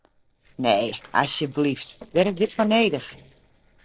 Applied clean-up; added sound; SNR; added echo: neural separator model SepFormer DNS4.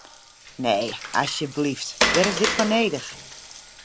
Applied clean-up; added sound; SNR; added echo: none; Water; 3 dB; none.